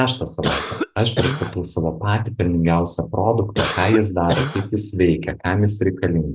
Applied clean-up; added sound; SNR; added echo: none; Cough; 4 dB; none.